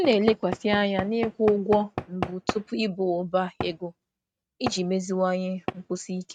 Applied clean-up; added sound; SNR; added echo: neural mask model RNNoise.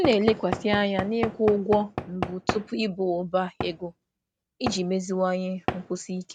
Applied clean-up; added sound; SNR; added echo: none; Knock / Wood; 8 dB; none.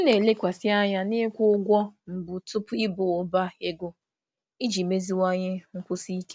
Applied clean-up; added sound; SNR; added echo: none; none; none; none.